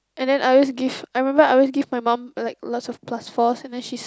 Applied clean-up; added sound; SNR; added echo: none; none; none; none.